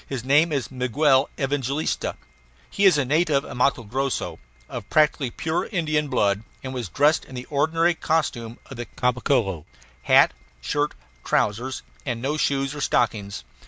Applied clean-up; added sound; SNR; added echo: none; none; none; none.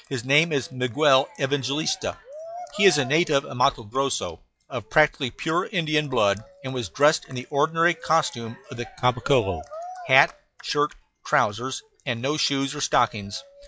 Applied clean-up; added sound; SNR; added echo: classical method log-MMSE.